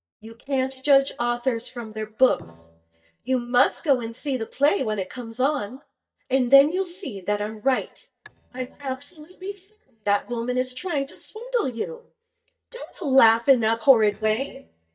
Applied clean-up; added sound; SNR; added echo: neural mask model DeepFilterNet 3.